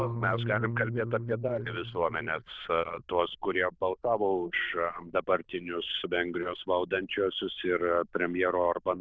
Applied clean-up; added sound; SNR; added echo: neural diffusion model UNIVERSE++.